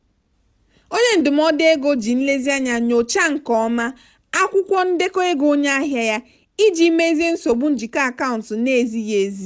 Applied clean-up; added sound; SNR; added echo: none; none; none; none.